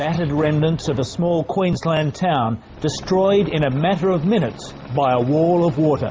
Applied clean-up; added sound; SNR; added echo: none; none; none; none.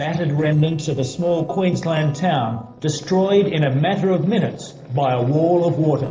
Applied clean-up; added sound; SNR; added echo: neural separator model SepFormer DNS4.